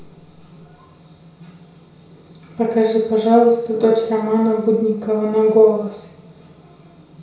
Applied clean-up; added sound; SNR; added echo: none; none; none; reverberation time 0.6 s.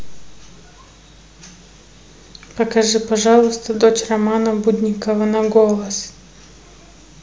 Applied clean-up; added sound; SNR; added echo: none; none; none; none.